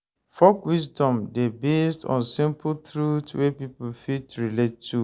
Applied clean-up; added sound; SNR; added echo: none; none; none; none.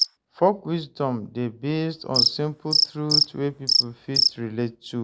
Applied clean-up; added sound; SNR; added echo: none; Cricket; -1 dB; none.